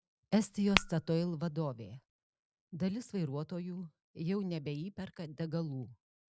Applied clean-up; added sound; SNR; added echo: none; Tap / Glass; 3 dB; none.